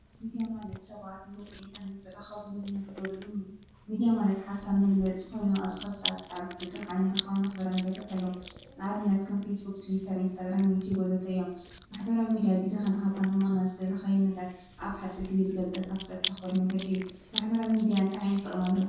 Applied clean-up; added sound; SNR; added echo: none; Chewing, mastication; 12 dB; reverberation time 0.6 s.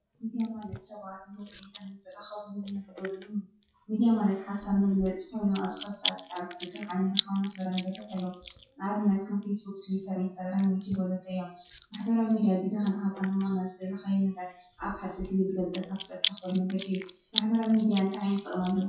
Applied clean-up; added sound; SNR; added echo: classical method WPE with log-MMSE.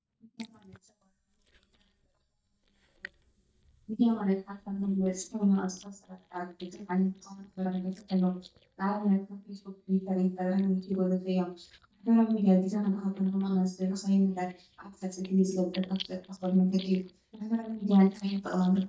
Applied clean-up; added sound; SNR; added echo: neural mask model DeepFilterNet 3.